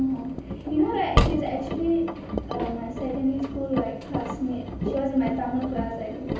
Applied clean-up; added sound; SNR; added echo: none; Engine; 2 dB; reverberation time 0.7 s.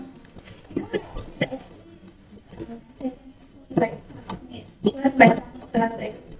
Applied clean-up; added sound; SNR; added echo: neural mask model DeepFilterNet 3.